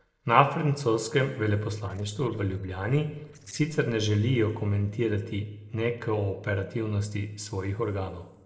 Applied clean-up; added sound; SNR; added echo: neural separator model SepFormer DNS4.